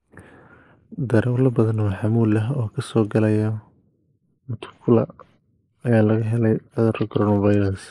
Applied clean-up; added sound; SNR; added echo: neural mask model Resemble Enhance denoiser.